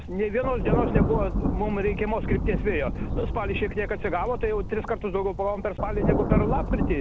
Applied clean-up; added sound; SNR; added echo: none; Thunder; -1 dB; none.